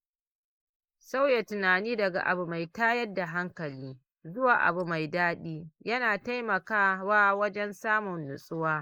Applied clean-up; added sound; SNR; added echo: neural mask model Resemble Enhance denoiser.